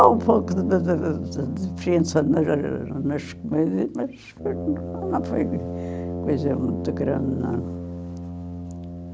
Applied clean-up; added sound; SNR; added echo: none; Brass instrument; 7 dB; none.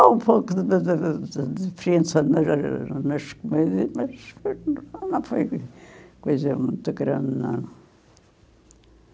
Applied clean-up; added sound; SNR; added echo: none; none; none; none.